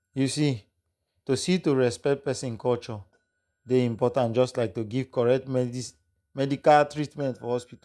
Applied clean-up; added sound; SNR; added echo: neural mask model DeepFilterNet 3.